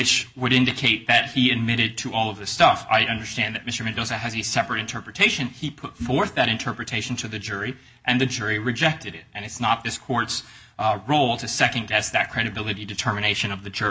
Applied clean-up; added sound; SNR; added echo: none; none; none; none.